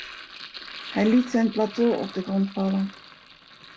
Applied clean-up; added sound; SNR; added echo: none; Sink (filling or washing); 16 dB; none.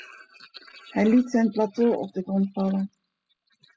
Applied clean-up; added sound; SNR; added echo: classical method spectral subtraction.